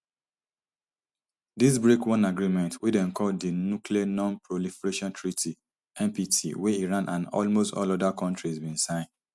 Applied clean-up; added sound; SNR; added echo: none; none; none; none.